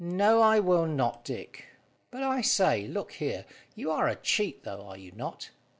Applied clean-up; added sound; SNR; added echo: none; none; none; none.